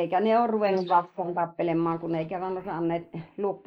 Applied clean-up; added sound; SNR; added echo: neural mask model Resemble Enhance denoiser.